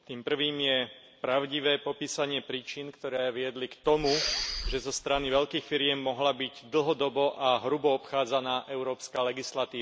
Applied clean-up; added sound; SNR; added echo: none; Respiratory sounds; 5 dB; none.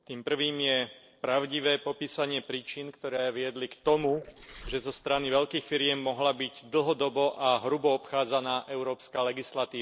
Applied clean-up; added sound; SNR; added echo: neural separator model SepFormer DNS4.